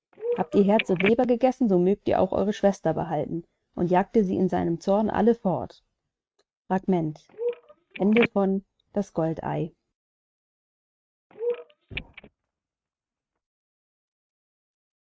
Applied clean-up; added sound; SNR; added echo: neural mask model RNNoise.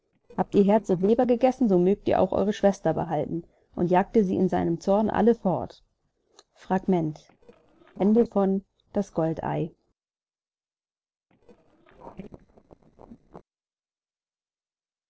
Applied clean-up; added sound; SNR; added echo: neural separator model SepFormer DNS4.